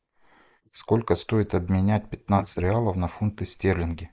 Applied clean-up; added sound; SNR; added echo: neural mask model Resemble Enhance denoiser.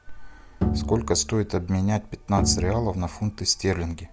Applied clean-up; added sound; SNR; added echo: none; Bowed string instrument; 4 dB; none.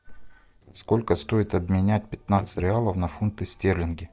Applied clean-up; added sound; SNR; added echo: neural separator model SepFormer DNS4.